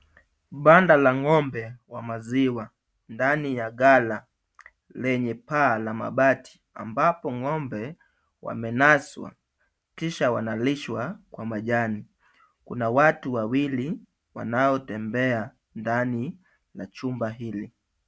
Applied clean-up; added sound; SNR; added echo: none; none; none; none.